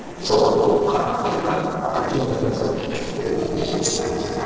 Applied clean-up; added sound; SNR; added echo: neural separator model SepFormer DNS4.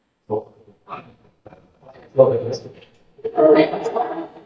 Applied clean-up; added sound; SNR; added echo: neural mask model DeepFilterNet 3.